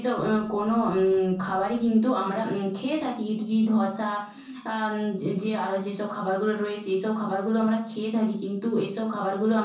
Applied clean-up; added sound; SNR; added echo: neural separator model SepFormer DNS4.